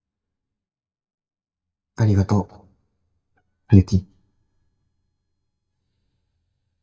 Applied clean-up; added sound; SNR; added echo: neural mask model DeepFilterNet 3.